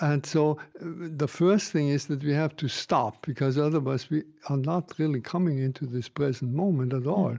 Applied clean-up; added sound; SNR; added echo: none; none; none; none.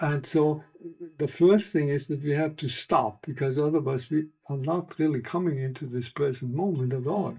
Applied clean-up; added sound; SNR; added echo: neural mask model DeepFilterNet 3.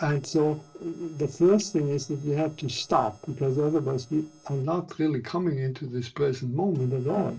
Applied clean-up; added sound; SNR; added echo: neural separator model SepFormer DNS4.